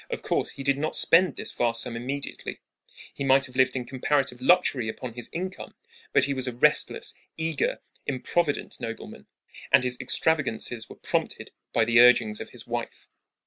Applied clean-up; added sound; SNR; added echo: none; none; none; none.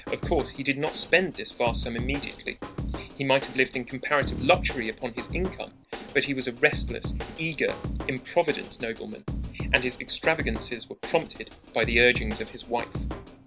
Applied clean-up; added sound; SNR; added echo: none; Drum kit; 7 dB; none.